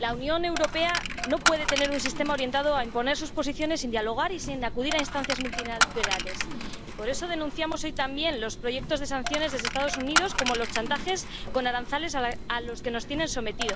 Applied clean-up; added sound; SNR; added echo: none; Coin (dropping); 3 dB; none.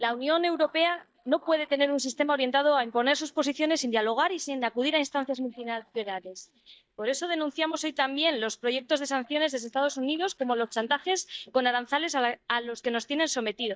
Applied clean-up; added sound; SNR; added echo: neural mask model DeepFilterNet 3.